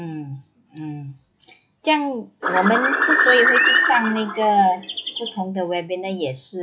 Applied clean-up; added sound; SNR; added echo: classical method log-MMSE.